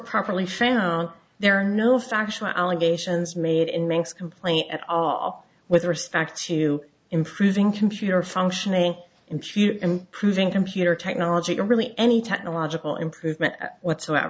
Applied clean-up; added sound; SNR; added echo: none; none; none; none.